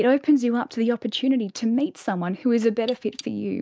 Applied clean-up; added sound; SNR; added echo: neural mask model DeepFilterNet 3.